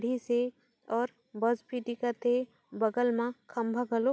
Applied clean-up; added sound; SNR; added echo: none; none; none; none.